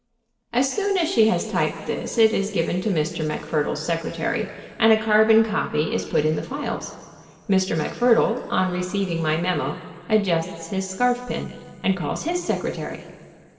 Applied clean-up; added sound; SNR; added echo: none; none; none; reverberation time 3.0 s.